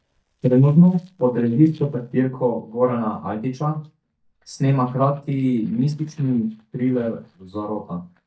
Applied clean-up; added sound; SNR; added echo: neural mask model DeepFilterNet 3.